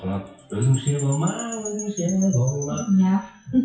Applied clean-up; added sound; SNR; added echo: classical method WPE with log-MMSE.